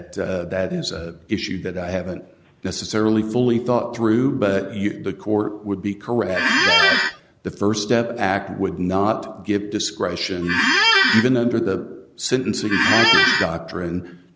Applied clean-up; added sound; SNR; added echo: none; Squeak; -5 dB; none.